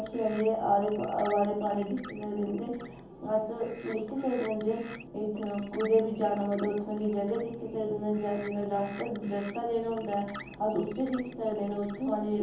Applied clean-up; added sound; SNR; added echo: none; Bird; 20 dB; reverberation time 0.7 s.